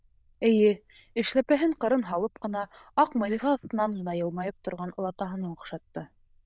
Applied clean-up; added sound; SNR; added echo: neural diffusion model UNIVERSE++.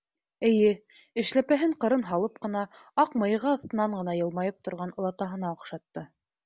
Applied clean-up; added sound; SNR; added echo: none; none; none; none.